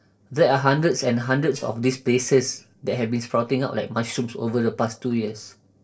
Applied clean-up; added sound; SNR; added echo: neural separator model SepFormer DNS4.